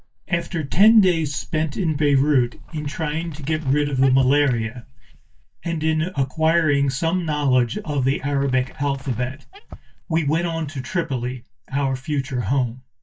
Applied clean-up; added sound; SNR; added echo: neural mask model DeepFilterNet 3.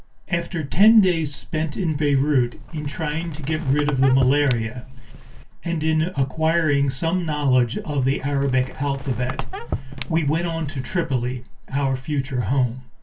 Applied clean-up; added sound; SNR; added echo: none; Squeak; 11 dB; reverberation time 0.1 s.